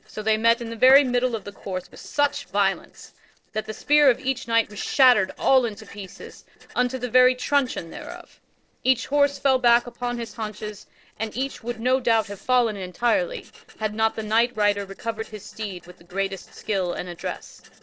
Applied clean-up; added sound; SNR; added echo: neural separator model SepFormer DNS4.